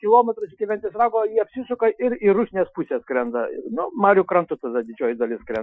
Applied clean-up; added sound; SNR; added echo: classical method Wiener filter.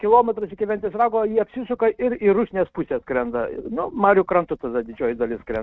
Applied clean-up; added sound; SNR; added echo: neural mask model RNNoise.